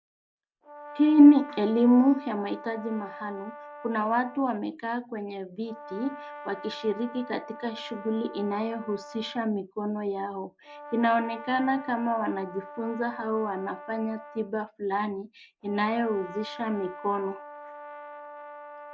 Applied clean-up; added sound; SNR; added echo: none; Brass instrument; 16 dB; none.